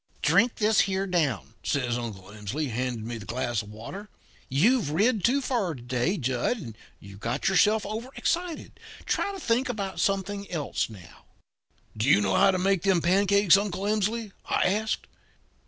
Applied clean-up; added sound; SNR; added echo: none; none; none; none.